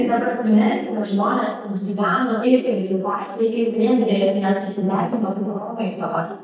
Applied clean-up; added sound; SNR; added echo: neural mask model DeepFilterNet 3.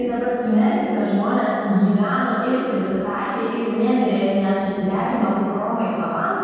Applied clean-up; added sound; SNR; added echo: none; Fart; 20 dB; reverberation time 2.1 s.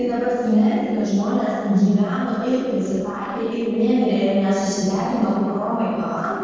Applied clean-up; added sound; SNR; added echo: neural separator model SepFormer DNS4.